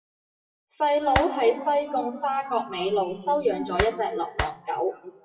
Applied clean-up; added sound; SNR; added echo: classical method WPE with log-MMSE.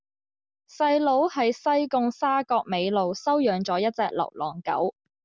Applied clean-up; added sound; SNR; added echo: none; none; none; none.